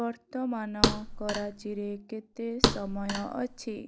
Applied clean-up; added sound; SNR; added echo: none; Thump, thud; -3 dB; none.